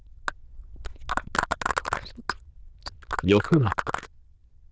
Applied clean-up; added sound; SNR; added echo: neural diffusion model UNIVERSE++.